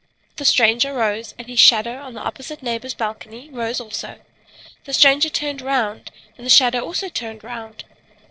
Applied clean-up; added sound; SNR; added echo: neural separator model SepFormer DNS4.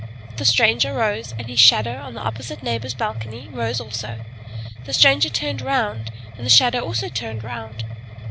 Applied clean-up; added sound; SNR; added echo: none; Mechanisms; 8 dB; none.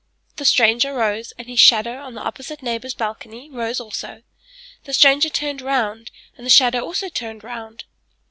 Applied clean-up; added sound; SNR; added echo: none; none; none; none.